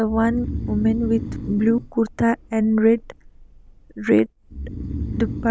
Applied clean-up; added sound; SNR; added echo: none; Breathing; 9 dB; none.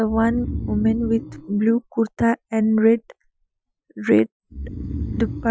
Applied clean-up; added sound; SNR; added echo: classical method Wiener filter.